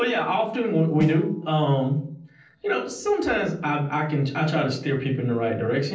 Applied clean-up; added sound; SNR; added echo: neural separator model SepFormer DNS4.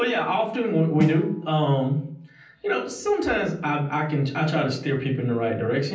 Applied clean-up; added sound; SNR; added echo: none; Snare drum; 13 dB; reverberation time 0.6 s.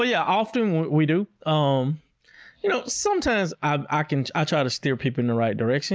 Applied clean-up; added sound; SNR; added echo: none; none; none; none.